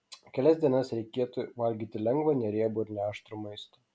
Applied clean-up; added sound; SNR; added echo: none; none; none; none.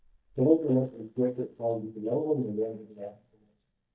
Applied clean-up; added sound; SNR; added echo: neural mask model DeepFilterNet 3.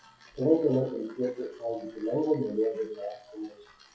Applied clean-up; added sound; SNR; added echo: classical method WPE with log-MMSE.